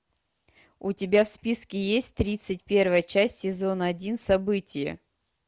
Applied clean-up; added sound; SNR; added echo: none; none; none; none.